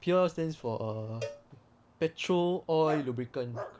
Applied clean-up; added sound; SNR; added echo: none; Dog + Cowbell; 14 dB; none.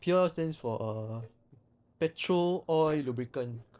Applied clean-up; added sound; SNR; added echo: neural separator model SepFormer DNS4.